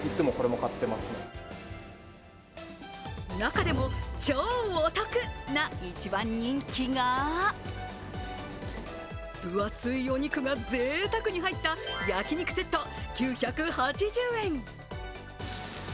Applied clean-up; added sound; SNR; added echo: none; none; none; none.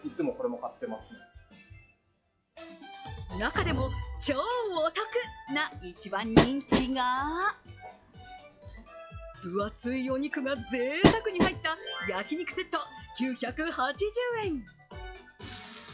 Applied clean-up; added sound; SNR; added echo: classical method log-MMSE.